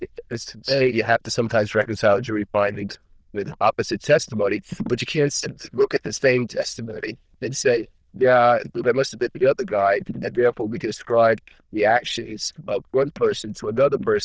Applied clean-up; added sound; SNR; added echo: neural diffusion model UNIVERSE++.